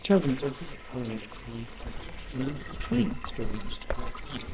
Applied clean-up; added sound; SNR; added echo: neural separator model SepFormer WHAMR!.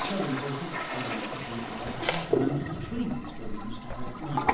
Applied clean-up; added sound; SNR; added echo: none; Toilet flush; -3 dB; reverberation time 0.9 s.